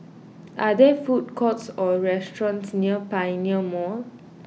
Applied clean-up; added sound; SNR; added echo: none; none; none; none.